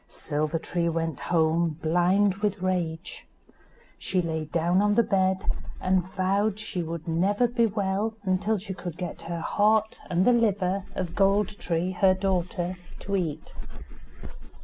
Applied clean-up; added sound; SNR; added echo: none; none; none; none.